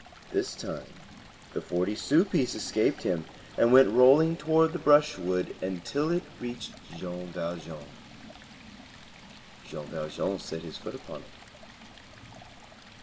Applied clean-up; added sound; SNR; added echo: none; Stream; 20 dB; reverberation time 2.0 s.